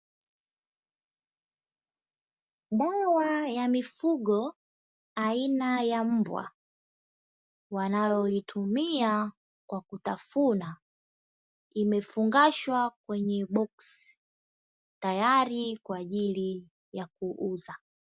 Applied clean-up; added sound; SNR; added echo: none; none; none; none.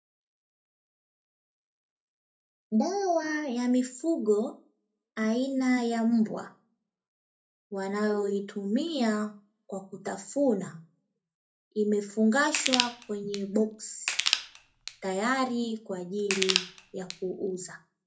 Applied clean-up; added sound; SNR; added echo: none; Crushing; 3 dB; reverberation time 0.3 s.